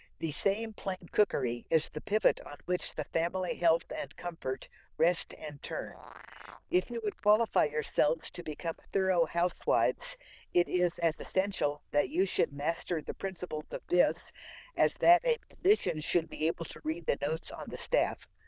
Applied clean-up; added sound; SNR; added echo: neural diffusion model UNIVERSE++.